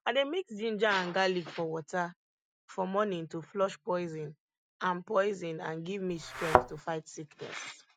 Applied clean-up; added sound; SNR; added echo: none; Thump, thud; -4 dB; none.